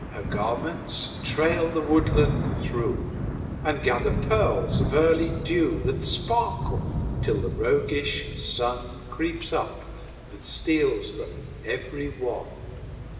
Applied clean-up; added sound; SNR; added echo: none; Thunder / Rain; 3 dB; reverberation time 2.7 s.